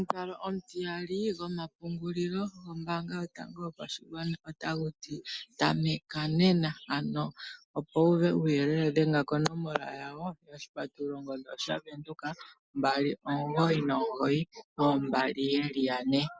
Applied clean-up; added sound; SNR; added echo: none; none; none; none.